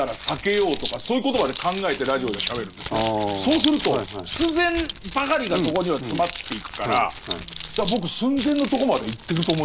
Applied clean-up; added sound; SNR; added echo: none; Keys jangling; 10 dB; none.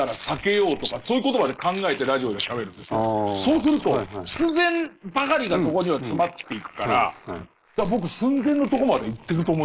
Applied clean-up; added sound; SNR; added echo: neural mask model Resemble Enhance denoiser.